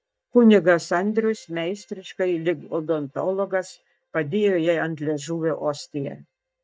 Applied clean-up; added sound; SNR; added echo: neural mask model DeepFilterNet 3.